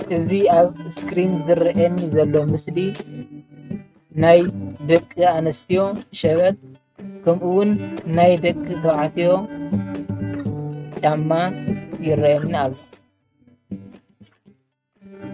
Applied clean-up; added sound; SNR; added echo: neural mask model RNNoise.